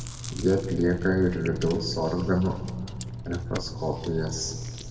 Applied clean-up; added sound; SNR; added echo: none; Chewing, mastication; 8 dB; reverberation time 1.5 s.